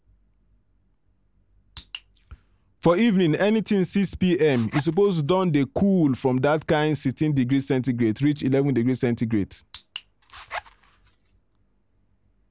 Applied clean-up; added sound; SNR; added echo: none; Zipper (clothing); 17 dB; none.